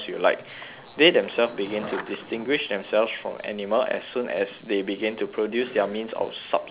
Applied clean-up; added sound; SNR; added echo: none; Cough + Skateboard; 19 dB; none.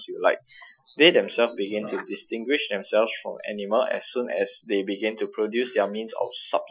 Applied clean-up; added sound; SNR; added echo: classical method Wiener filter.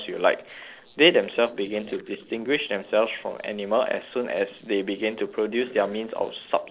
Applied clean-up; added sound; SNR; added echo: neural separator model SepFormer DNS4.